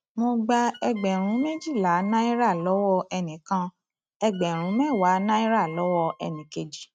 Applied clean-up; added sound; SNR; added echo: neural mask model RNNoise.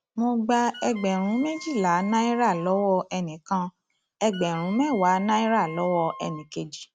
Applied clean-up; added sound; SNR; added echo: none; Wind instrument, woodwind instrument; 17 dB; none.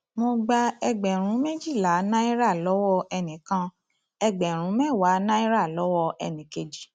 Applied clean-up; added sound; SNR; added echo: none; none; none; none.